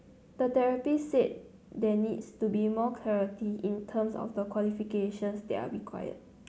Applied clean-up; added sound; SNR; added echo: none; none; none; none.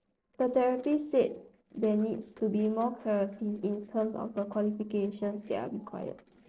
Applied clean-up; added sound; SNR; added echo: neural separator model SepFormer DNS4.